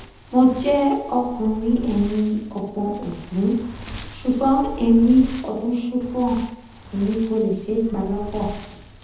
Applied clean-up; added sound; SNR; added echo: none; Wind; 15 dB; reverberation time 0.8 s.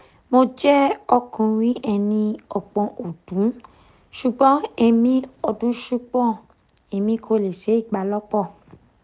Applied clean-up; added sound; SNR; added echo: none; none; none; none.